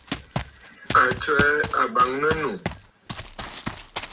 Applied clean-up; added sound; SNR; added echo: none; Run; 8 dB; none.